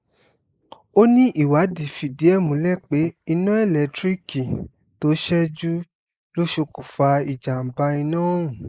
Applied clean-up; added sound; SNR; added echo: neural mask model Resemble Enhance denoiser.